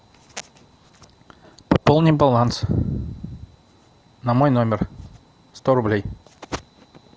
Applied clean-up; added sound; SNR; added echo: none; none; none; none.